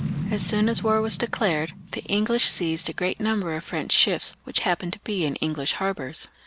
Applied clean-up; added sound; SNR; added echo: none; Boom; 11 dB; none.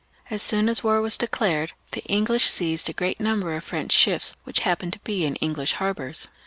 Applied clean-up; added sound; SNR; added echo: none; none; none; none.